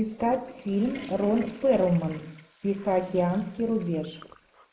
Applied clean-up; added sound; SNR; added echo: neural mask model Resemble Enhance denoiser.